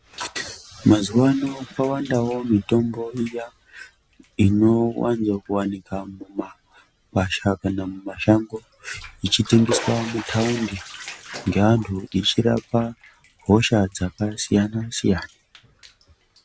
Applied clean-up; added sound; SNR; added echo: none; Bathtub (filling or washing); 17 dB; none.